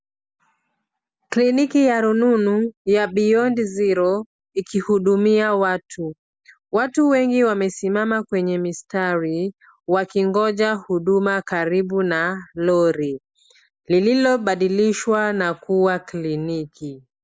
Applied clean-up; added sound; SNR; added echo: none; none; none; none.